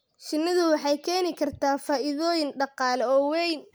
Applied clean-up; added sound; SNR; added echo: none; none; none; none.